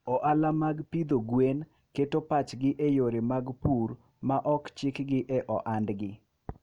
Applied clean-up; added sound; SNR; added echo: none; none; none; none.